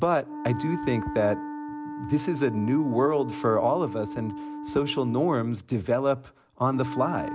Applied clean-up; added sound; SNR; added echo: none; Wind instrument, woodwind instrument; 9 dB; none.